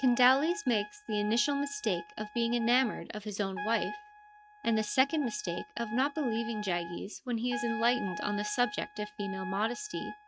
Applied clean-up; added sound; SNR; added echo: neural mask model RNNoise.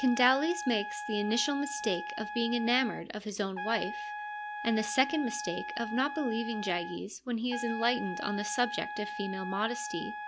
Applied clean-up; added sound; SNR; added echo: none; Trumpet; 7 dB; none.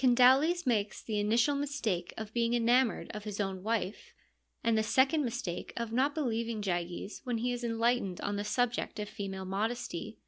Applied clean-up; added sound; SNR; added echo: none; none; none; none.